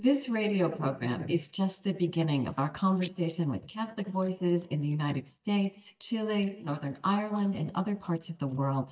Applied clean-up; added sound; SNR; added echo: neural mask model DeepFilterNet 3.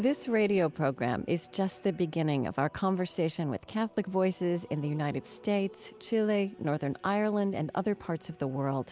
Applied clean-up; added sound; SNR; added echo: none; none; none; none.